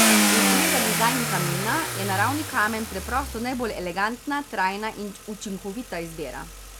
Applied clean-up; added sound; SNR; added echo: none; Car; -2 dB; none.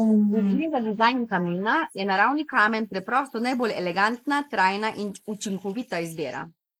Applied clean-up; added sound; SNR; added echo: neural mask model Resemble Enhance denoiser.